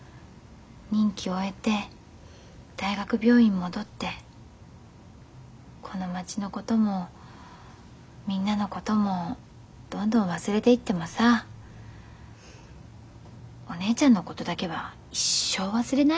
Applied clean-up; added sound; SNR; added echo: none; none; none; none.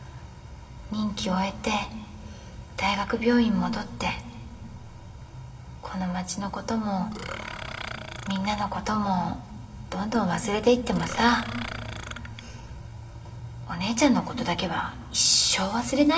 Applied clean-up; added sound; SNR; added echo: none; Burping, eructation; 11 dB; reverberation time 2.1 s.